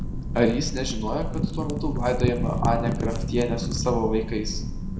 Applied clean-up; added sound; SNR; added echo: none; Wind / Fire; 0 dB; reverberation time 0.6 s.